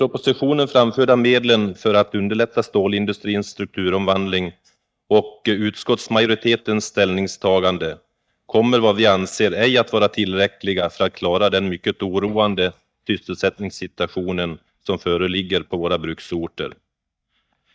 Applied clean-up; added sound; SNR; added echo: neural mask model DeepFilterNet 3.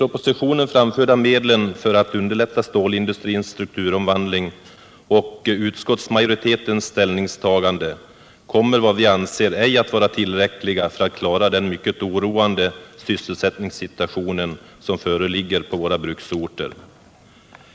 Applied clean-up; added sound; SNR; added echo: none; none; none; none.